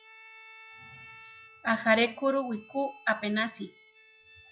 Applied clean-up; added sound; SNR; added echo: classical method log-MMSE.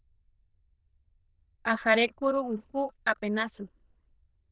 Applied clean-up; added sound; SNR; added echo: neural diffusion model UNIVERSE++.